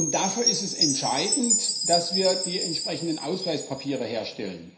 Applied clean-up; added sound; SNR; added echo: none; Chime; 0 dB; reverberation time 0.5 s.